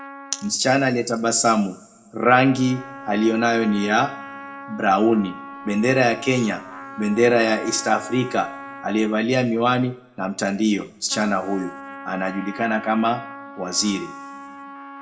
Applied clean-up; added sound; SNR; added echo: none; Trumpet; 16 dB; reverberation time 0.6 s.